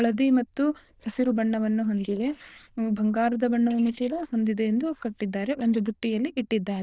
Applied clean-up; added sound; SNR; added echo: neural diffusion model UNIVERSE++.